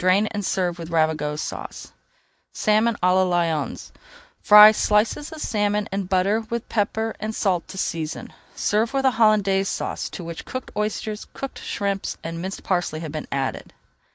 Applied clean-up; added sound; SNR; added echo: none; none; none; none.